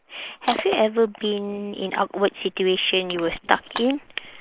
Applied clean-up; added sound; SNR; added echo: neural mask model Resemble Enhance denoiser.